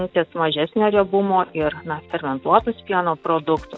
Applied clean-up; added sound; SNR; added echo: none; none; none; none.